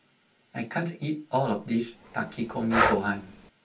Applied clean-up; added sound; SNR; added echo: none; Breathing; 1 dB; reverberation time 0.2 s.